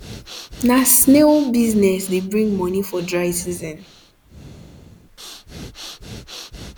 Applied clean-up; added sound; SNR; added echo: none; Breathing; 18 dB; none.